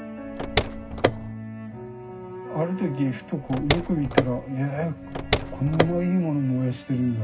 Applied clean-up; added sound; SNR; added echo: none; Car; 0 dB; reverberation time 0.4 s.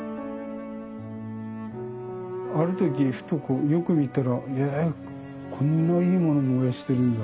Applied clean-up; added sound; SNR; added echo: none; none; none; none.